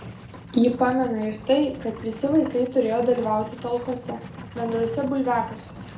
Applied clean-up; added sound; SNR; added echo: none; Livestock, farm animals, working animals; 14 dB; reverberation time 0.4 s.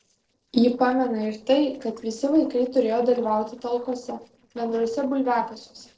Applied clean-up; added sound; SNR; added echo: neural separator model SepFormer DNS4.